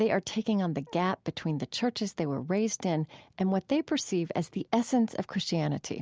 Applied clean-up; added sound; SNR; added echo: none; none; none; none.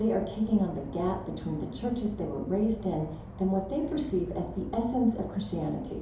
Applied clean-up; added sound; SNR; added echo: none; Insect / Frog; 12 dB; reverberation time 2.8 s.